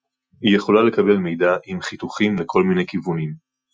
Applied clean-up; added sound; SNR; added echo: classical method Wiener filter.